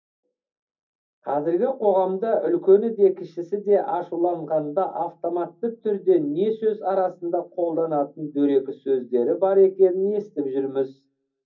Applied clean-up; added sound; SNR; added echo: none; none; none; reverberation time 0.4 s.